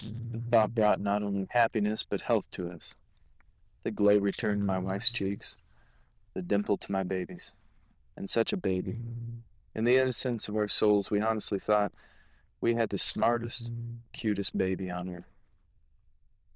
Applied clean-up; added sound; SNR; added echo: neural diffusion model UNIVERSE++.